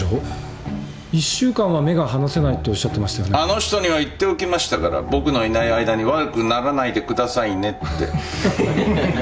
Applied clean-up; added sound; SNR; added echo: none; none; none; none.